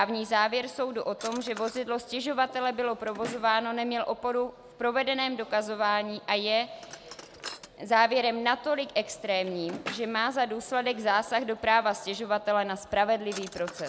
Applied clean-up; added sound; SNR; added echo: none; Drawer open or close; 19 dB; none.